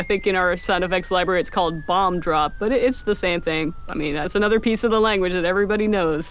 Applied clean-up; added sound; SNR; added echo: none; Tick; 14 dB; none.